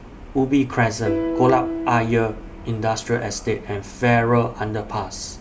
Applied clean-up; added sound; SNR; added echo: none; Piano; 8 dB; none.